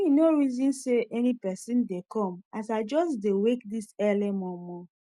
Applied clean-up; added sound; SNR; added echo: none; none; none; none.